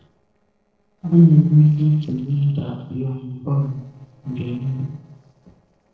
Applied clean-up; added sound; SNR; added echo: neural separator model SepFormer DNS4.